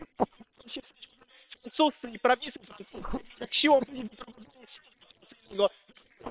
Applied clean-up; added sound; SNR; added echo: neural separator model SepFormer WHAM!.